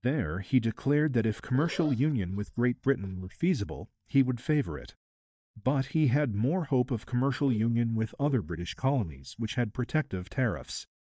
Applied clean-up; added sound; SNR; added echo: neural mask model DeepFilterNet 3.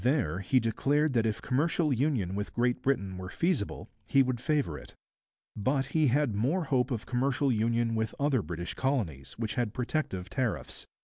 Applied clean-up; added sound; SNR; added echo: none; none; none; none.